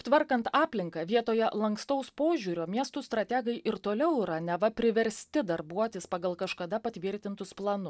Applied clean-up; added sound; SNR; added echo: none; none; none; none.